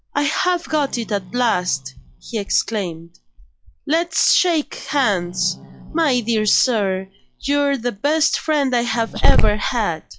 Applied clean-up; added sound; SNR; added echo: classical method log-MMSE.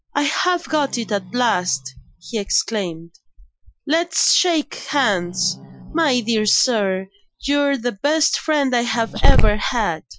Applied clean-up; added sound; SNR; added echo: classical method Wiener filter.